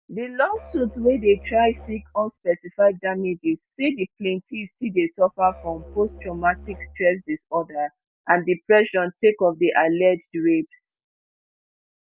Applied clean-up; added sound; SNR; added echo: none; Musical instrument; 19 dB; none.